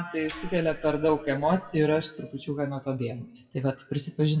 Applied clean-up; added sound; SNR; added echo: classical method WPE with log-MMSE.